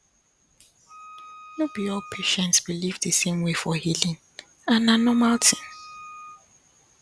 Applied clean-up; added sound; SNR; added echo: none; Wind instrument, woodwind instrument; 19 dB; none.